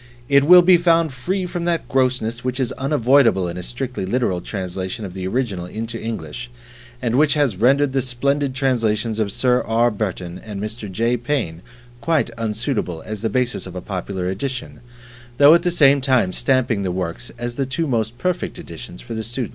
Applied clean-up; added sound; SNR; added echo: none; none; none; none.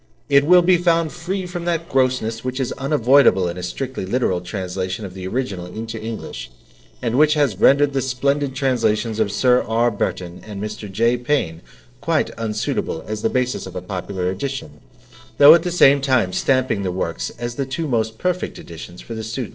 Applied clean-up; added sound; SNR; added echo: neural separator model SepFormer DNS4.